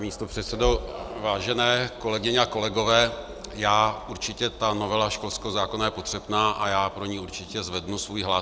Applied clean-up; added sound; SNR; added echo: none; none; none; none.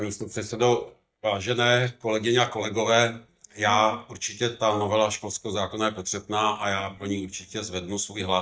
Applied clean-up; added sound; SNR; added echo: neural mask model DeepFilterNet 3.